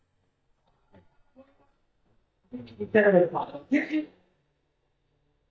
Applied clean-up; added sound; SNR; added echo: neural mask model DeepFilterNet 3.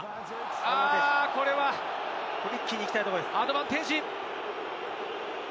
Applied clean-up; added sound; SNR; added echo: none; none; none; none.